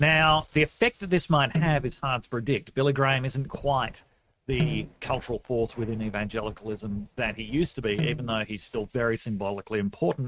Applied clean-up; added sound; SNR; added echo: neural mask model RNNoise.